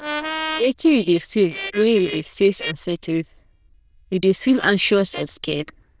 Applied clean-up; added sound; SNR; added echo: neural diffusion model UNIVERSE++.